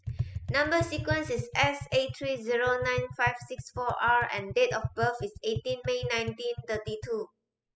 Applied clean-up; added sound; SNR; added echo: classical method spectral subtraction.